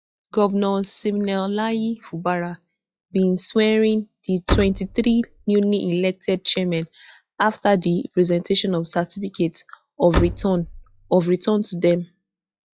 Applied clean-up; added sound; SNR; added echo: classical method log-MMSE.